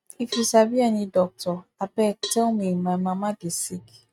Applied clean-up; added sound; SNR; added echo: neural mask model RNNoise.